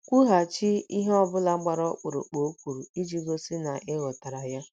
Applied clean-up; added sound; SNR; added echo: none; none; none; none.